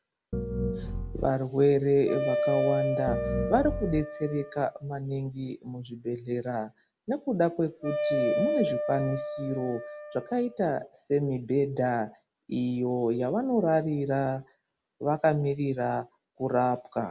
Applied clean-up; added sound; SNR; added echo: none; Wind instrument, woodwind instrument + Piano; 2 dB; none.